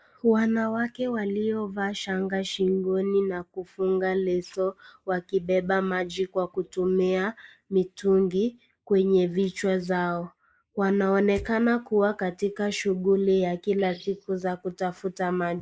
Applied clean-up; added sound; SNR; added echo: neural mask model Resemble Enhance denoiser.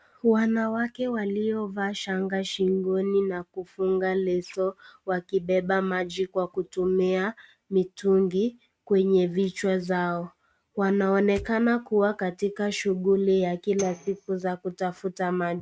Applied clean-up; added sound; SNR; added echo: neural mask model RNNoise.